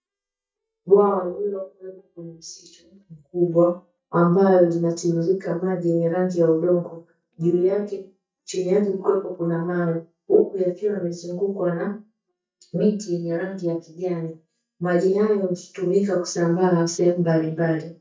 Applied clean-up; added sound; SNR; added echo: neural mask model DeepFilterNet 3.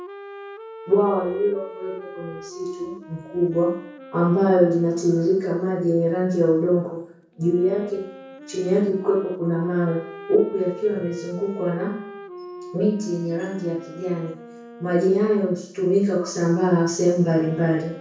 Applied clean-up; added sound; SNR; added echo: none; Wind instrument, woodwind instrument; 18 dB; reverberation time 0.6 s.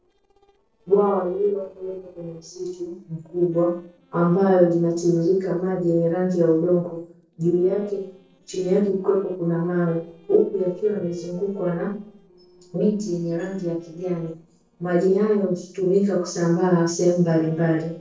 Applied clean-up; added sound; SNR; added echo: neural separator model SepFormer DNS4.